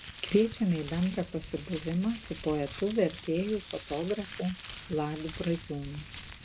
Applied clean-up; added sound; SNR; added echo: none; Crumpling, crinkling; 11 dB; none.